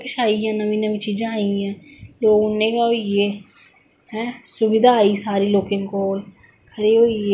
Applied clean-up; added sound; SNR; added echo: none; none; none; none.